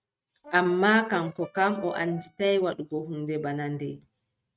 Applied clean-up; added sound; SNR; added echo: neural mask model RNNoise.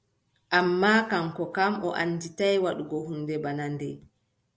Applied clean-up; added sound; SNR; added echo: none; none; none; none.